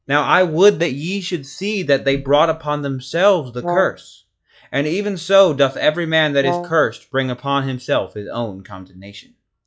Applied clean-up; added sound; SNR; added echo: classical method log-MMSE.